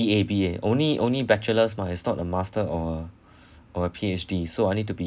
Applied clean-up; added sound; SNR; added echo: none; none; none; none.